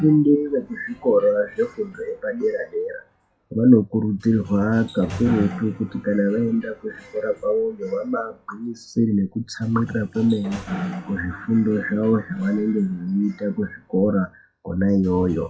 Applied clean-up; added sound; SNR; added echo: classical method WPE with log-MMSE.